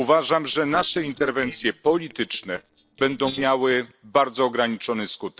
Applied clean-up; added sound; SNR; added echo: neural separator model SepFormer DNS4.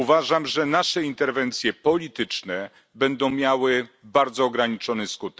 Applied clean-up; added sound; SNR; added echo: none; none; none; none.